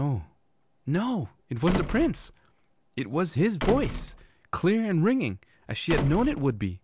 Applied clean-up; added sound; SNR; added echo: none; Slam; 8 dB; none.